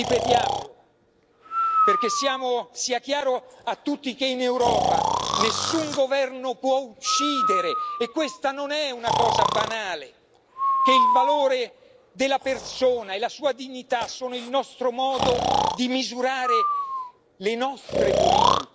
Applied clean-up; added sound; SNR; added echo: none; Breathing; 0 dB; none.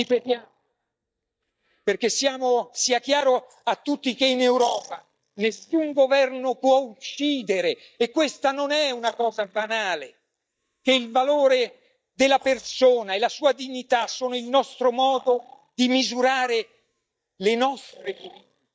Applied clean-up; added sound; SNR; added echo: neural mask model DeepFilterNet 3.